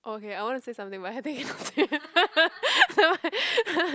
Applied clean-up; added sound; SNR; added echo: none; none; none; none.